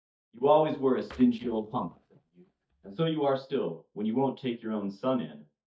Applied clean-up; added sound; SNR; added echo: neural mask model DeepFilterNet 3.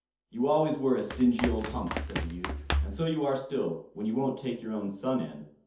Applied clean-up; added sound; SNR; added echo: none; Run; 3 dB; reverberation time 0.5 s.